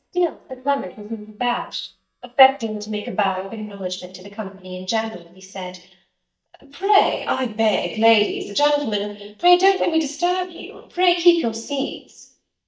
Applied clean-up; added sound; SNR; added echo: neural mask model DeepFilterNet 3.